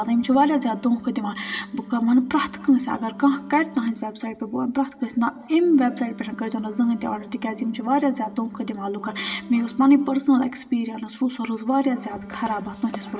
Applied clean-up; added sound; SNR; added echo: none; Wind instrument, woodwind instrument; 18 dB; reverberation time 0.6 s.